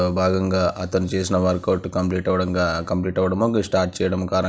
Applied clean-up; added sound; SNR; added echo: none; none; none; none.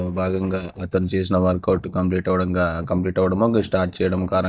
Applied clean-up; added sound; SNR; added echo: neural mask model DeepFilterNet 3.